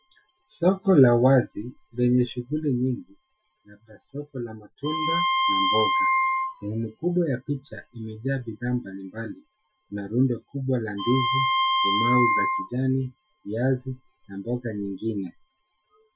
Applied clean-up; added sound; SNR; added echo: classical method Wiener filter.